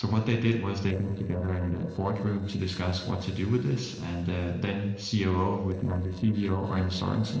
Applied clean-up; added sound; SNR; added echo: neural separator model SepFormer DNS4.